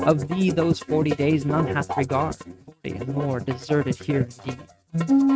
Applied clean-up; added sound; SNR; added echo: neural mask model RNNoise.